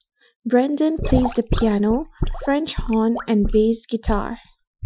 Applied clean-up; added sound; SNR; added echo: classical method Wiener filter.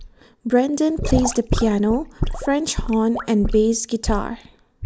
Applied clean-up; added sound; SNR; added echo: none; Sink (filling or washing) / Gurgling / Liquid; 6 dB; none.